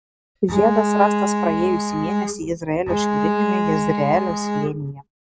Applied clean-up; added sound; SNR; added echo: neural mask model RNNoise.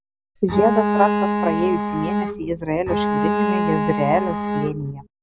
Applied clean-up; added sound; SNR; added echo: none; Bowed string instrument; -1 dB; none.